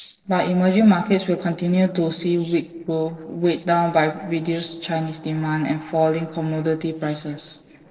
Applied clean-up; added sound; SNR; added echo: neural separator model SepFormer DNS4.